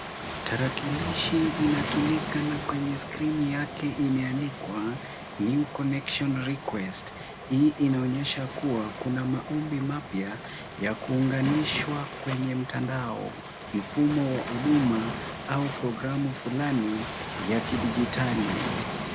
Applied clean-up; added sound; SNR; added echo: none; Waves, surf; 7 dB; none.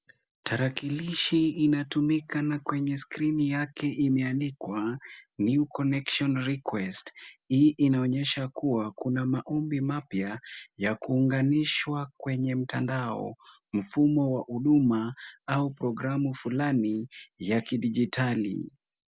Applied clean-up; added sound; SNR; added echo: none; none; none; none.